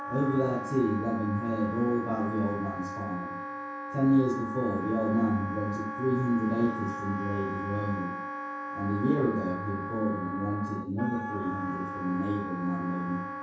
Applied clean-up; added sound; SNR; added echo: none; Wind instrument, woodwind instrument; 7 dB; reverberation time 0.6 s.